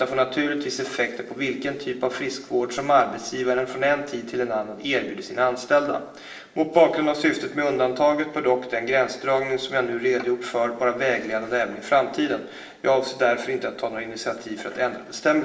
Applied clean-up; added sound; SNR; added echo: none; none; none; reverberation time 1.3 s.